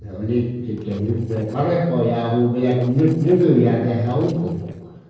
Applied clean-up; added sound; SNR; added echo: neural separator model SepFormer DNS4.